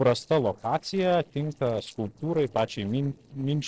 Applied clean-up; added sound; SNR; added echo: neural separator model SepFormer DNS4.